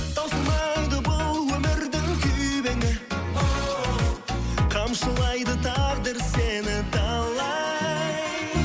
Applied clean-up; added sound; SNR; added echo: none; Screech; 17 dB; none.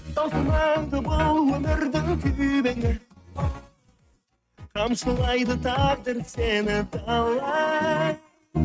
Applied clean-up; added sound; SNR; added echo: neural mask model RNNoise.